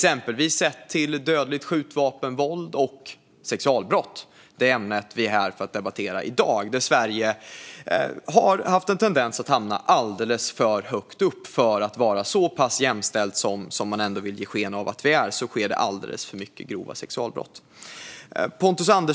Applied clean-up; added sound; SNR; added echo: none; none; none; none.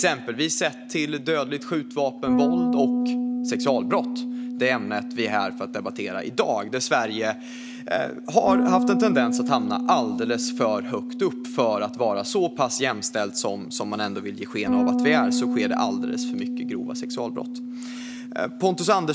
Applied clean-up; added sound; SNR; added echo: none; Bass guitar; 2 dB; none.